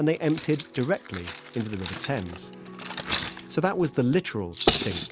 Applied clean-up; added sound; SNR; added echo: none; Cutlery, silverware; 1 dB; none.